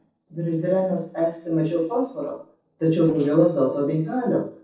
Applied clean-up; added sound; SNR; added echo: neural separator model SepFormer DNS4.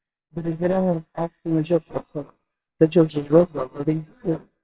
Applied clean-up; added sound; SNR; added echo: neural separator model SepFormer WHAMR!.